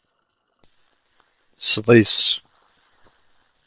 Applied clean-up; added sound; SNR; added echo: neural separator model SepFormer WHAM!.